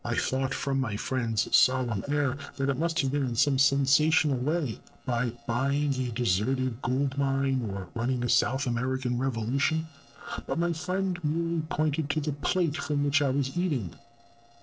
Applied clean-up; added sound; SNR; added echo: neural separator model SepFormer DNS4.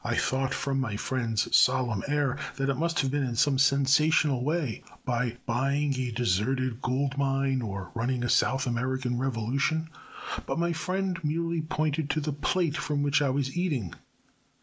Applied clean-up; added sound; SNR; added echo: none; none; none; none.